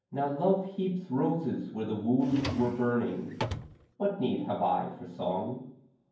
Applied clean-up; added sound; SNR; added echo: none; Drawer open or close; 7 dB; reverberation time 0.9 s.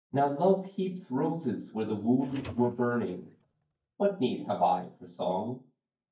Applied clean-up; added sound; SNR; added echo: neural mask model DeepFilterNet 3.